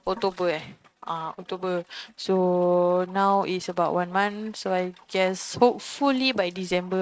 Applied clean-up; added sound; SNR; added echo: neural mask model RNNoise.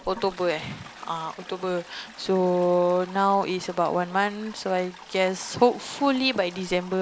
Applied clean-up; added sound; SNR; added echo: none; Toilet flush; 19 dB; none.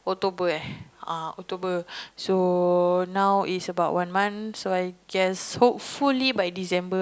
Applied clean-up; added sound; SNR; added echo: none; none; none; none.